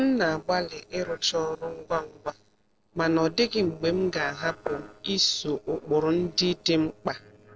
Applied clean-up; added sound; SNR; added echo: neural separator model SepFormer DNS4.